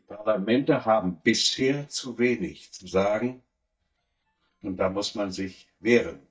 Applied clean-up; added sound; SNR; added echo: neural mask model DeepFilterNet 3.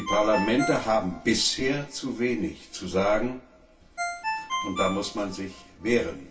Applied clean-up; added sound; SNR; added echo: none; Ringtone; 9 dB; reverberation time 0.2 s.